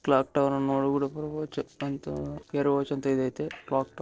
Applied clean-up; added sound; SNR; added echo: neural separator model SepFormer DNS4.